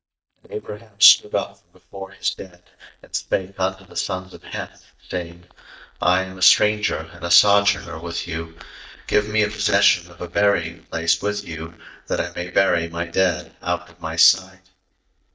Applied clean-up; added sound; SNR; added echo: neural mask model DeepFilterNet 3.